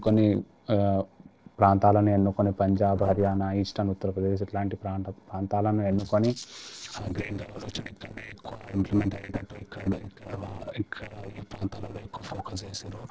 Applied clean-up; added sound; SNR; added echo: neural separator model SepFormer DNS4.